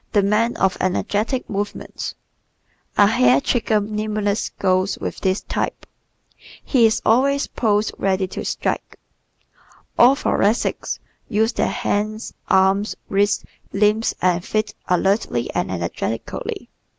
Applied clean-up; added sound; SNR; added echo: none; none; none; none.